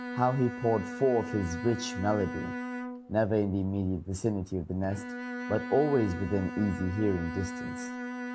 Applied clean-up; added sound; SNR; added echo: none; Bowed string instrument; 8 dB; none.